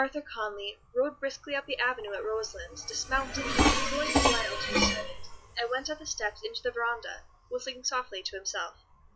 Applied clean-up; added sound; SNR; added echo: classical method log-MMSE.